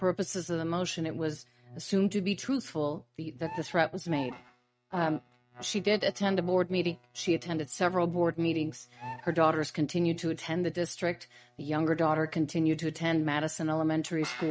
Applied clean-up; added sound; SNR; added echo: neural mask model RNNoise.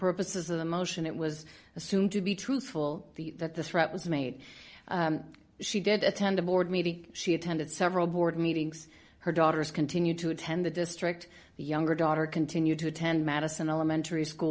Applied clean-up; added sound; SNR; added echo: none; none; none; none.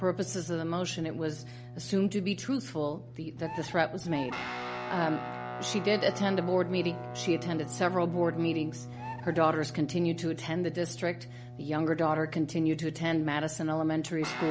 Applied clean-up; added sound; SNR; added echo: none; Bird + Guitar; 10 dB; none.